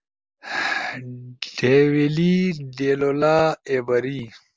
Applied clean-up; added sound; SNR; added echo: none; none; none; none.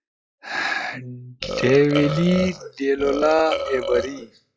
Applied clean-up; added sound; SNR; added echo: classical method log-MMSE.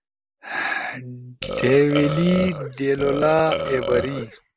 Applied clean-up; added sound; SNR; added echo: none; Burping, eructation; 5 dB; none.